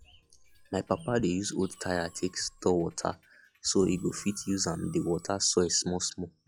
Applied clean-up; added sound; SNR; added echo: classical method log-MMSE.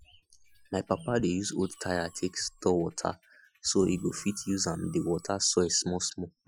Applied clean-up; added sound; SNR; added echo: classical method Wiener filter.